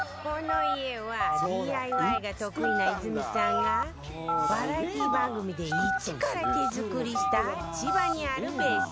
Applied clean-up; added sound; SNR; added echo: none; Telephone; -1 dB; none.